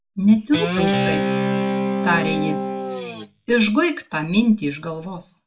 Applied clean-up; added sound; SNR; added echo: none; Guitar; 1 dB; reverberation time 0.2 s.